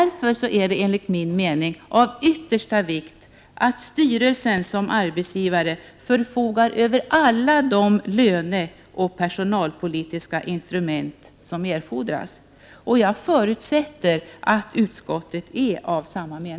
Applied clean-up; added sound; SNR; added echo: none; none; none; none.